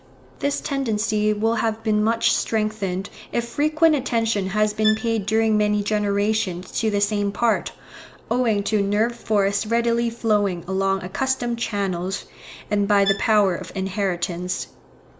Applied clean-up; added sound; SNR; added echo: none; Bowed string instrument; 10 dB; none.